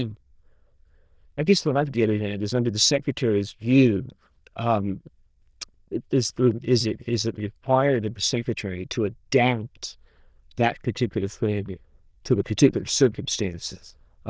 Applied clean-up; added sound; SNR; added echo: neural diffusion model UNIVERSE++.